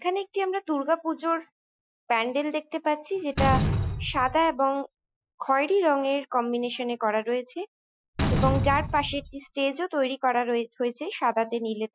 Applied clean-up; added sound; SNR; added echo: classical method Wiener filter.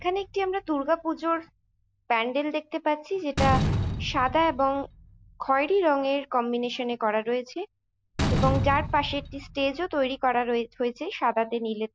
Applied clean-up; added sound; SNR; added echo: none; Slam; 7 dB; none.